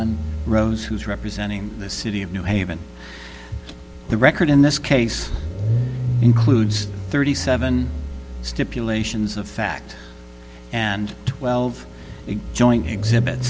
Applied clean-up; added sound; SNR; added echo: none; Engine starting / Car; 4 dB; none.